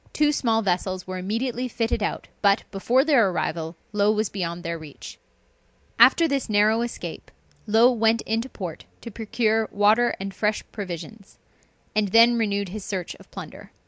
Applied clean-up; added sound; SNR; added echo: none; none; none; none.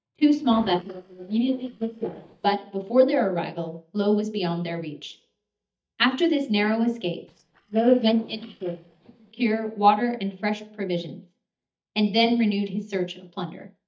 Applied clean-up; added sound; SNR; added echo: neural mask model DeepFilterNet 3.